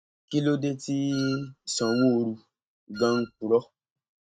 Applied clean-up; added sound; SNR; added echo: neural mask model RNNoise.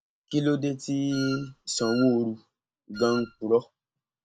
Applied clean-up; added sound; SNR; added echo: none; Wind instrument, woodwind instrument; 12 dB; none.